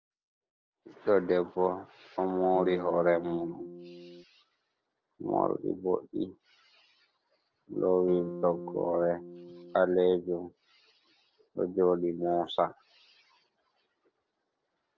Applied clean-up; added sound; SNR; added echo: neural separator model SepFormer DNS4.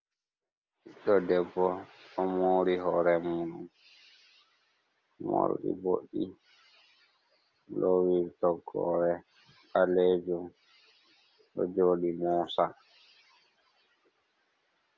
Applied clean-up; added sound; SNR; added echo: none; none; none; none.